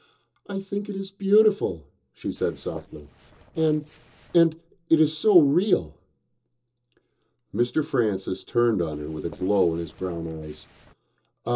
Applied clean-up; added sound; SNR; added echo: neural separator model SepFormer DNS4.